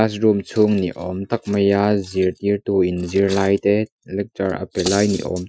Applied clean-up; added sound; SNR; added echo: classical method Wiener filter.